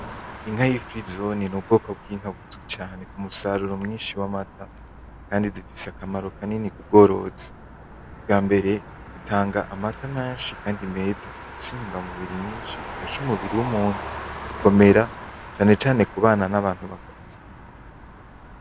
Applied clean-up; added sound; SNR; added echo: none; Motor vehicle (road); 15 dB; none.